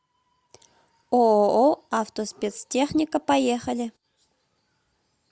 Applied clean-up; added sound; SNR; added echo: none; none; none; none.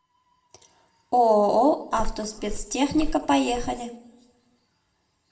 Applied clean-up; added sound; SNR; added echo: none; Walk, footsteps; 6 dB; reverberation time 0.4 s.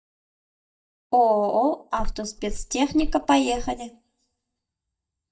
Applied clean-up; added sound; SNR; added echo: neural mask model DeepFilterNet 3.